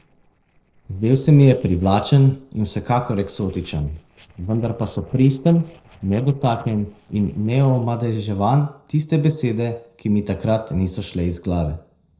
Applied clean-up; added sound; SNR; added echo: neural separator model SepFormer DNS4.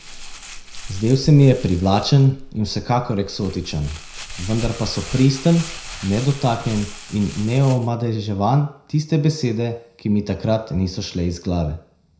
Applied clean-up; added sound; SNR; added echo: none; Crumpling, crinkling; 16 dB; reverberation time 0.5 s.